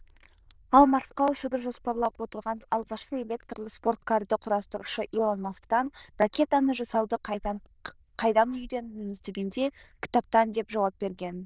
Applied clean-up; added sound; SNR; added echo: neural diffusion model UNIVERSE++.